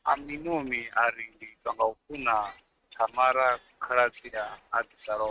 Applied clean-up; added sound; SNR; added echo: neural mask model RNNoise.